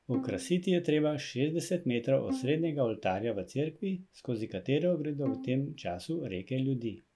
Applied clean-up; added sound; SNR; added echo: none; Bowed string instrument; 11 dB; none.